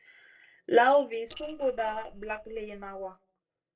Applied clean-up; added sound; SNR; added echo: neural separator model SepFormer DNS4.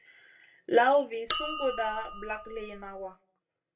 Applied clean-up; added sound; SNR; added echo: none; Chink, clink; 1 dB; reverberation time 0.2 s.